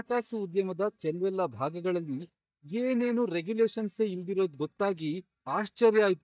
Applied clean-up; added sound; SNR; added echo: neural mask model DeepFilterNet 3.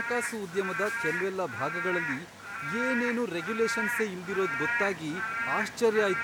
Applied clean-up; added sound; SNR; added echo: none; Rain / Frog; 2 dB; none.